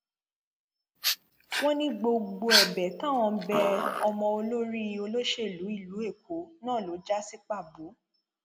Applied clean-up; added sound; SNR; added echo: none; Dog; 0 dB; none.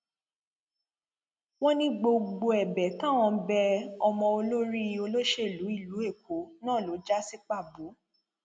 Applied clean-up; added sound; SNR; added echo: none; none; none; none.